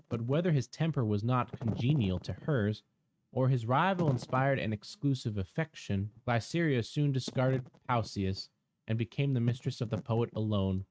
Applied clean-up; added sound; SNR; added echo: neural mask model RNNoise.